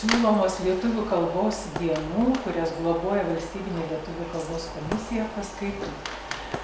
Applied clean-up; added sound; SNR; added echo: none; Shatter; 17 dB; none.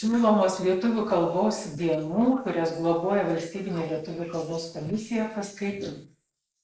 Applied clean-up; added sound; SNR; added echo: neural mask model Resemble Enhance denoiser.